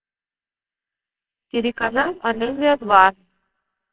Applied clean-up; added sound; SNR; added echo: neural separator model SepFormer WHAMR!.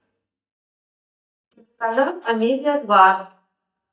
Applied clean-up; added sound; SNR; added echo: neural mask model DeepFilterNet 3.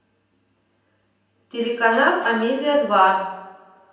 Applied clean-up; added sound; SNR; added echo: none; Alarm; 20 dB; reverberation time 0.8 s.